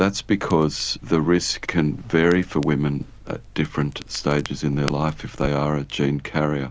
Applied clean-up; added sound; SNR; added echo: none; Crackle; 17 dB; none.